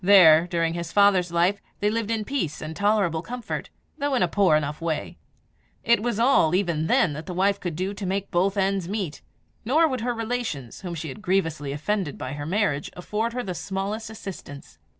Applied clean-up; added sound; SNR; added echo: none; none; none; none.